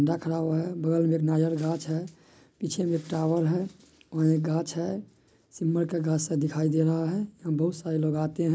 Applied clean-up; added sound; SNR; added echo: none; none; none; none.